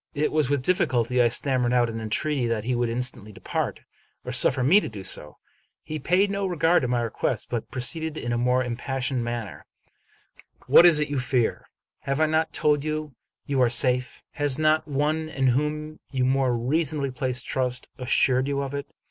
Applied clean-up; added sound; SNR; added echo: none; none; none; none.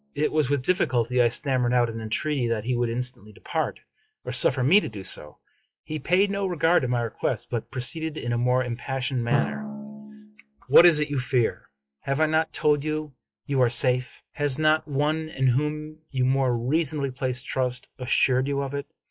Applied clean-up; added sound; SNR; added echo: classical method log-MMSE.